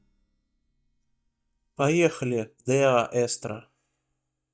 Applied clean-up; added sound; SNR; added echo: neural mask model DeepFilterNet 3.